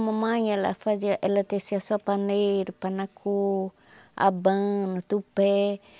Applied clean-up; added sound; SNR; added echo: none; none; none; none.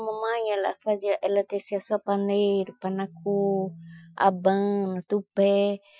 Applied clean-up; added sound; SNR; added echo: classical method Wiener filter.